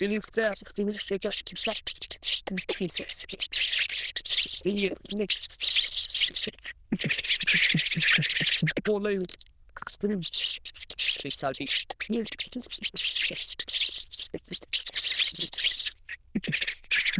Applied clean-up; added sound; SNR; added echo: neural diffusion model UNIVERSE++.